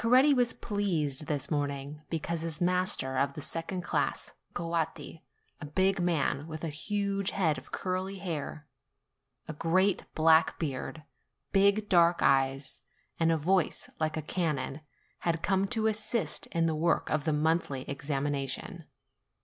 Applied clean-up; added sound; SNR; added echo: none; none; none; none.